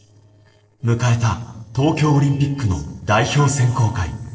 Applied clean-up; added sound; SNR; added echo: neural separator model SepFormer DNS4.